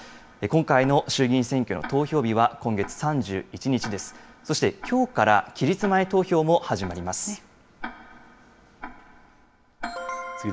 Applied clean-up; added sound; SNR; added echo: none; Tick-tock; 18 dB; none.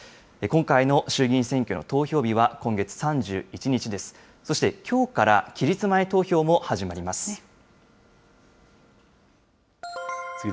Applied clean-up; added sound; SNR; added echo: none; none; none; none.